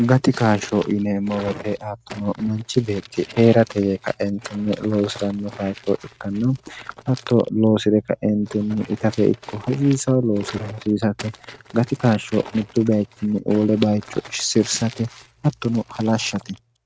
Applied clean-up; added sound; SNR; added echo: neural mask model RNNoise.